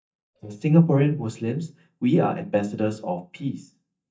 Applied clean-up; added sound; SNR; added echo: neural mask model DeepFilterNet 3.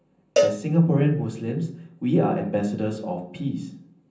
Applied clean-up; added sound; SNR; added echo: none; Cowbell; 4 dB; reverberation time 0.6 s.